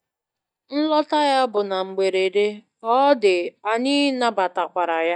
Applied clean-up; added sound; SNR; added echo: neural mask model DeepFilterNet 3.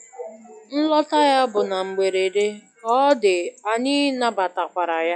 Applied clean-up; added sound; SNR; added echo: classical method log-MMSE.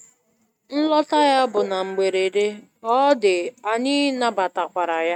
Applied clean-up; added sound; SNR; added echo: neural mask model RNNoise.